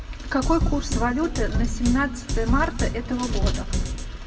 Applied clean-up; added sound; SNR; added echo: none; Drum kit; -1 dB; reverberation time 1.4 s.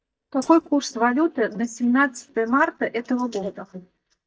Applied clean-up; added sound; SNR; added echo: neural mask model DeepFilterNet 3.